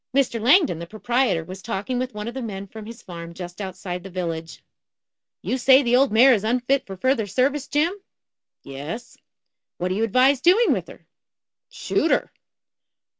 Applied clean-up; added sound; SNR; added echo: none; none; none; none.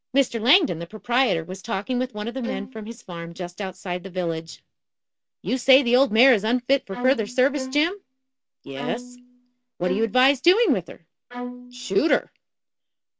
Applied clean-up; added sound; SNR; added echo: none; Bowed string instrument + Bowed string instrument; 12 dB; none.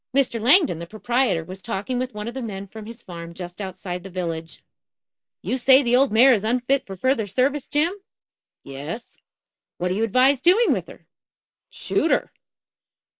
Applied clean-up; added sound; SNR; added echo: neural mask model Resemble Enhance denoiser.